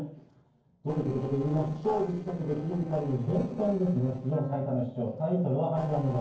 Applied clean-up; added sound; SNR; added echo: neural separator model SepFormer DNS4.